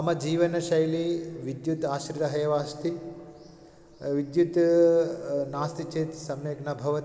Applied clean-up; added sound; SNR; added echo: none; none; none; none.